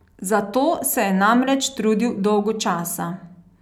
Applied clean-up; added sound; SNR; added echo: none; none; none; none.